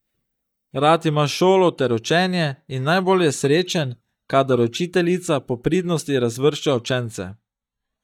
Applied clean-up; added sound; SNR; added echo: neural mask model DeepFilterNet 3.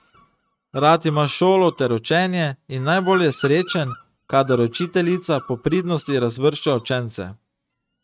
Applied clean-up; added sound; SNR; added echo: neural mask model RNNoise.